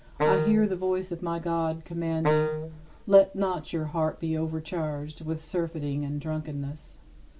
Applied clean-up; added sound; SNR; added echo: none; Wind instrument, woodwind instrument; 0 dB; none.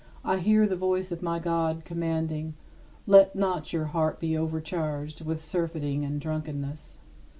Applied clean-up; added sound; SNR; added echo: none; none; none; none.